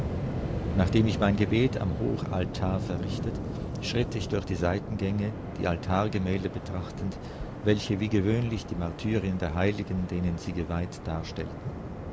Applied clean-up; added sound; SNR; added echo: none; Waves, surf; 5 dB; none.